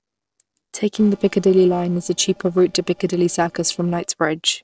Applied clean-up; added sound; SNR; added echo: neural separator model SepFormer DNS4.